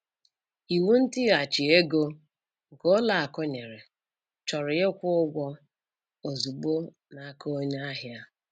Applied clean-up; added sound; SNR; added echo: none; none; none; none.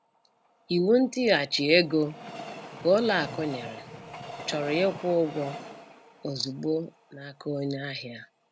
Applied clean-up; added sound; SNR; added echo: none; Train; 15 dB; none.